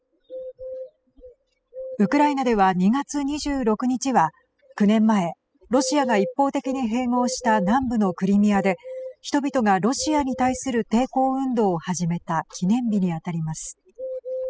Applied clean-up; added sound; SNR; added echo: classical method spectral subtraction.